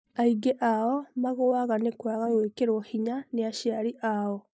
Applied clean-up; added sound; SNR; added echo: neural mask model DeepFilterNet 3.